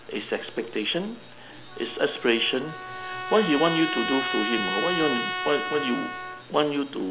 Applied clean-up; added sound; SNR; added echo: none; Trumpet; 6 dB; none.